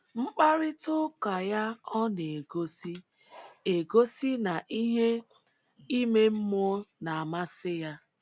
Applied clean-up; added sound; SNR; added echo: none; none; none; none.